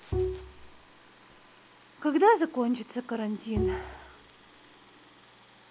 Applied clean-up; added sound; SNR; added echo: none; Bowed string instrument; 3 dB; none.